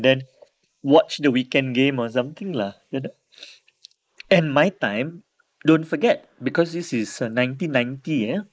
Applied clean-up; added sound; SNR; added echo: neural mask model Resemble Enhance denoiser.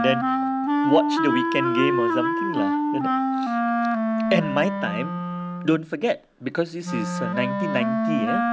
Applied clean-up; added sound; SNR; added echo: none; Wind instrument, woodwind instrument; -3 dB; none.